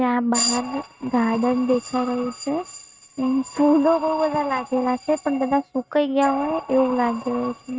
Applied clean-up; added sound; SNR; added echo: neural mask model RNNoise.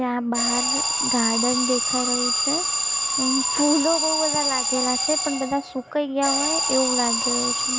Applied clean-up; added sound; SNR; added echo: none; Alarm; -2 dB; none.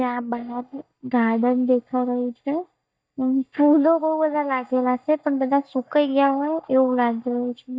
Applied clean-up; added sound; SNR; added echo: neural mask model DeepFilterNet 3.